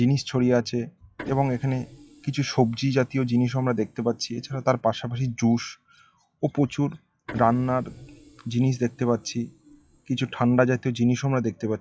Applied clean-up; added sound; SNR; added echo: classical method log-MMSE.